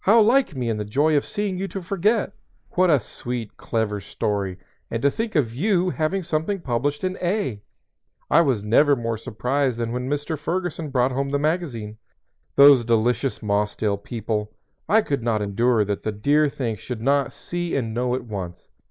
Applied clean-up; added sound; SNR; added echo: neural mask model Resemble Enhance denoiser.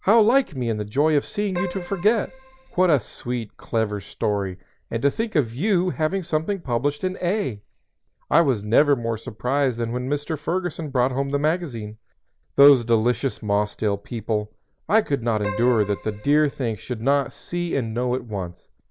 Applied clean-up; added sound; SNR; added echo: none; Keyboard (musical); 13 dB; none.